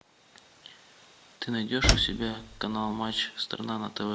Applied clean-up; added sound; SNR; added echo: none; Slam; -3 dB; none.